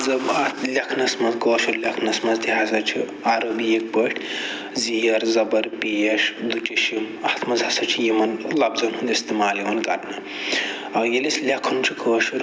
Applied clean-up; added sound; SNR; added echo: none; none; none; none.